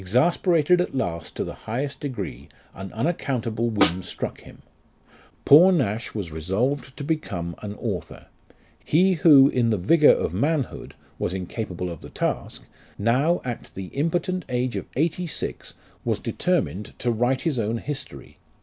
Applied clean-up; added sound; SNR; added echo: none; Snare drum; 3 dB; none.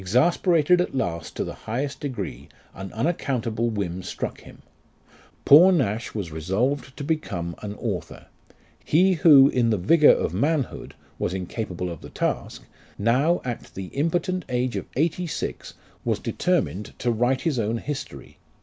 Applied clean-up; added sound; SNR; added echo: none; none; none; none.